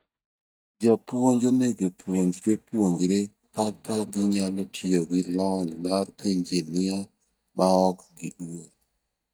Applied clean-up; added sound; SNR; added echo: neural mask model DeepFilterNet 3.